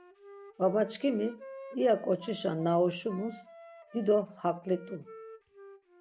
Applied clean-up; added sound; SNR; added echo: none; Wind instrument, woodwind instrument; 18 dB; none.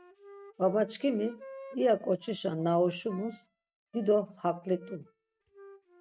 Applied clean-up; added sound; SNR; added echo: neural mask model RNNoise.